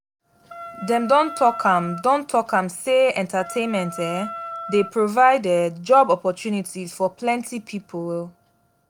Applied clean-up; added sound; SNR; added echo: none; Wind instrument, woodwind instrument; 13 dB; none.